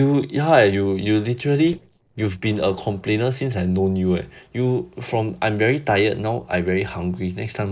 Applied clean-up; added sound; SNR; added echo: neural separator model SepFormer DNS4.